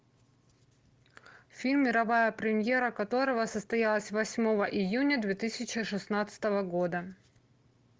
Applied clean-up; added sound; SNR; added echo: none; none; none; none.